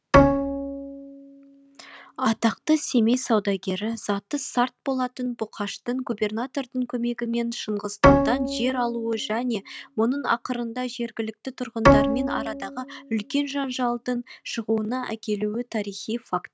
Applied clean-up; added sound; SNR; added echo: none; Bowed string instrument; -2 dB; none.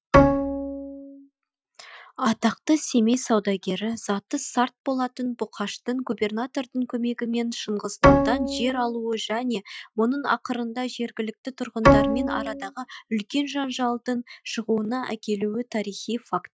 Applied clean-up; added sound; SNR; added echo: classical method Wiener filter.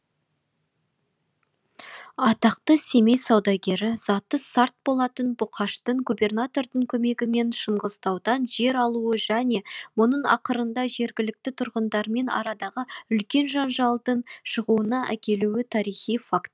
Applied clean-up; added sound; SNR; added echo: none; none; none; none.